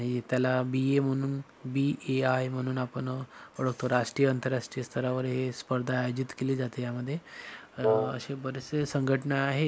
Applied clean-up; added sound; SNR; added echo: none; Wind instrument, woodwind instrument; -1 dB; none.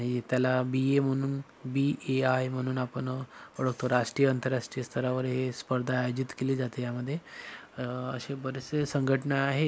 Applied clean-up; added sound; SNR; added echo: none; none; none; none.